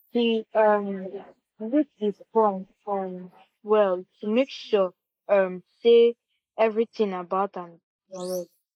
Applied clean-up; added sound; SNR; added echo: neural mask model Resemble Enhance denoiser.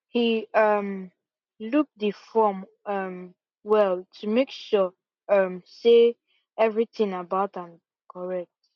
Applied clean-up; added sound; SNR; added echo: none; none; none; none.